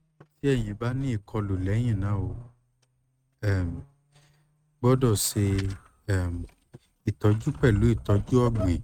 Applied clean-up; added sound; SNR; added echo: neural mask model RNNoise.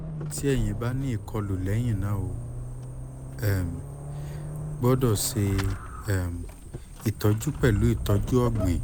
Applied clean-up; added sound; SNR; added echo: none; Squeak / Accelerating, revving, vroom / Vehicle; 6 dB; none.